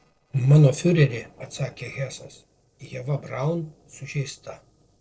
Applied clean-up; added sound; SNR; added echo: neural separator model SepFormer DNS4.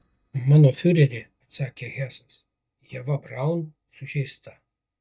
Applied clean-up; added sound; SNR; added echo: neural mask model DeepFilterNet 3.